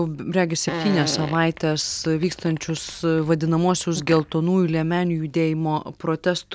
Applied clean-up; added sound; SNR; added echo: none; Fart; 12 dB; none.